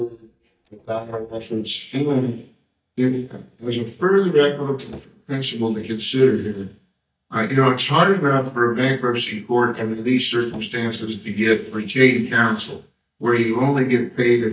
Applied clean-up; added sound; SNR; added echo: neural mask model DeepFilterNet 3.